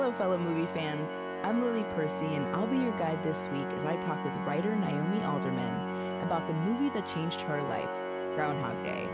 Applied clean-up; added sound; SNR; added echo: none; Organ; 2 dB; none.